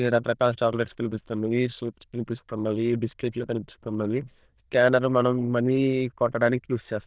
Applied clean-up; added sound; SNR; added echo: neural diffusion model UNIVERSE++.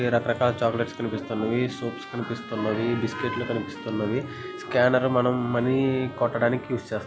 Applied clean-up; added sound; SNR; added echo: none; Trumpet; 18 dB; none.